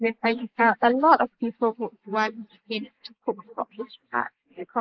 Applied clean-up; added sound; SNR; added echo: neural mask model Resemble Enhance denoiser.